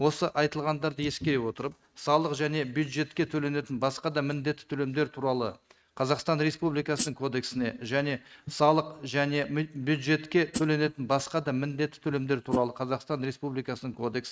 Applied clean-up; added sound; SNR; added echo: neural mask model RNNoise.